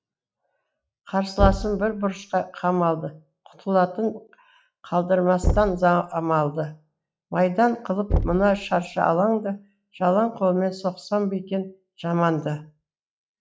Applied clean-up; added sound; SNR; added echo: classical method log-MMSE.